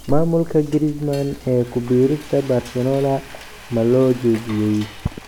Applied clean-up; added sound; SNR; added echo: none; Frying (food); 19 dB; none.